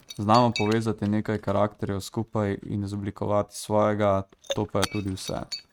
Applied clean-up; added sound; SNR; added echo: neural mask model RNNoise.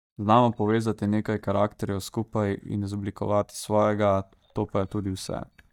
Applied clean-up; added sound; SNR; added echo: neural mask model DeepFilterNet 3.